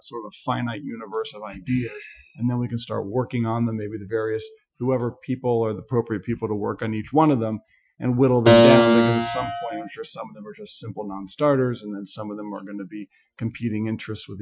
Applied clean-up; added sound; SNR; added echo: classical method Wiener filter.